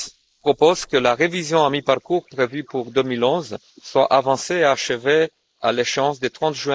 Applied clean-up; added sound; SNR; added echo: neural mask model Resemble Enhance denoiser.